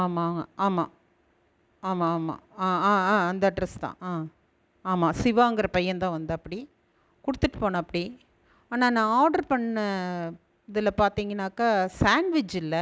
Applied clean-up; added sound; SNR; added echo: none; none; none; none.